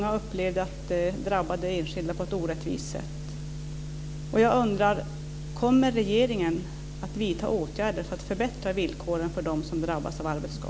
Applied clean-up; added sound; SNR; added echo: none; none; none; none.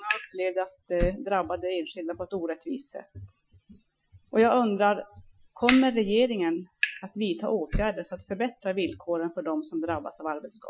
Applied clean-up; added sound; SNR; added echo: classical method Wiener filter.